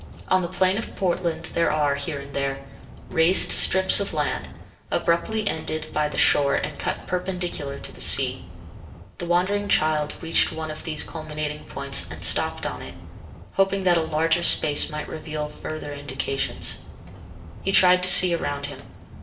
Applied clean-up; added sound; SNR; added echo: none; Walk, footsteps; 17 dB; reverberation time 0.6 s.